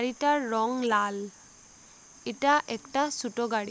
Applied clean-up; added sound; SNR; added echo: neural mask model Resemble Enhance denoiser.